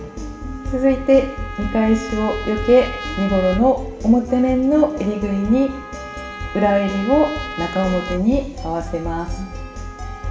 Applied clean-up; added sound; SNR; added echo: none; Trumpet; 15 dB; reverberation time 0.7 s.